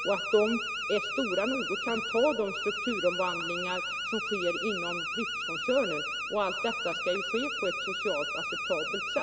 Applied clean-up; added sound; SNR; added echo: none; Alarm; 3 dB; none.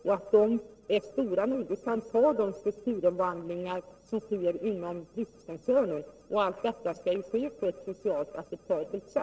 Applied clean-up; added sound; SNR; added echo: neural separator model SepFormer DNS4.